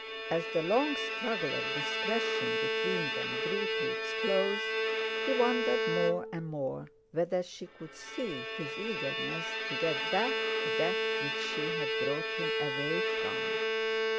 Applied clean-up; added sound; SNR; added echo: none; Bowed string instrument; -2 dB; none.